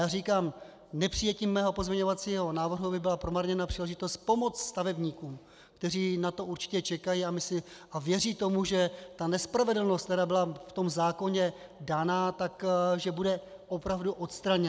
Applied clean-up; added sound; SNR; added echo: none; none; none; none.